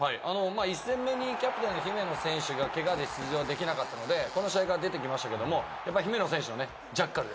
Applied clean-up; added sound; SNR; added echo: none; Fart + Fireworks; 19 dB; none.